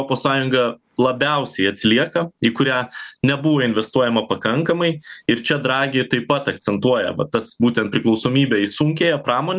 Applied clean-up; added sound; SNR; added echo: none; none; none; none.